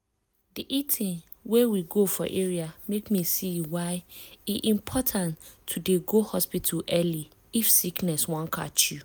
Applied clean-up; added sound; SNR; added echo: none; none; none; none.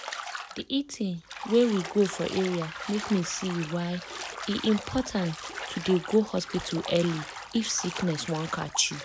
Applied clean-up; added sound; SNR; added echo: none; Bathtub (filling or washing); 11 dB; none.